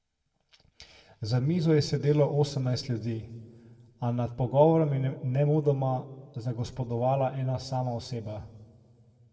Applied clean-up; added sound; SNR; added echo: none; none; none; reverberation time 1.2 s.